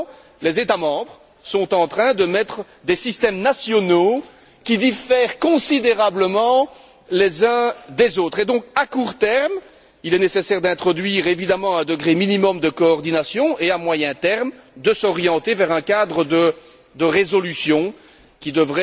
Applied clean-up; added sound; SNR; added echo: none; none; none; none.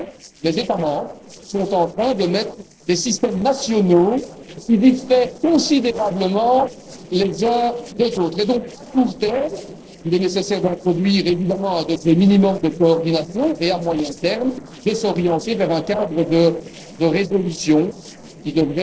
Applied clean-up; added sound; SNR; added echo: neural separator model SepFormer DNS4.